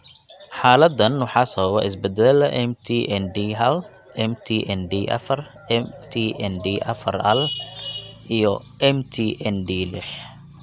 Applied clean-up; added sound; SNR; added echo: none; none; none; none.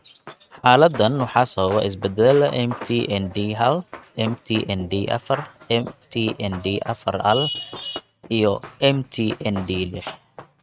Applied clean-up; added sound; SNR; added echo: neural mask model RNNoise.